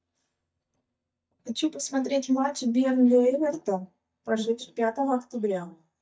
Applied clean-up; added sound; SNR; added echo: neural mask model DeepFilterNet 3.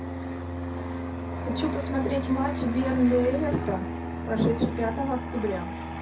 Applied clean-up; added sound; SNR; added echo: none; Fixed-wing aircraft, airplane; 3 dB; reverberation time 0.3 s.